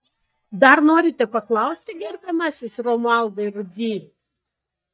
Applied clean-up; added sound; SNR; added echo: neural mask model DeepFilterNet 3.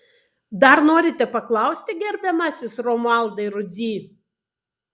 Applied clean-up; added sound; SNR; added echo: none; none; none; none.